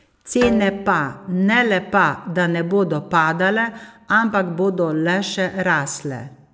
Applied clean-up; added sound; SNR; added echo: none; Bowed string instrument; 14 dB; none.